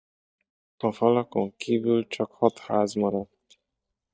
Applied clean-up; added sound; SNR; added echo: neural mask model DeepFilterNet 3.